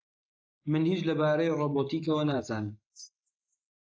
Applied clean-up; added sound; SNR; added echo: neural mask model Resemble Enhance denoiser.